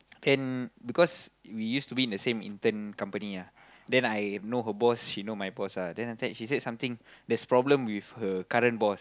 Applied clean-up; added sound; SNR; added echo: none; none; none; none.